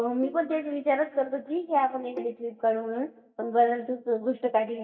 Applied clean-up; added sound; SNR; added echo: neural mask model DeepFilterNet 3.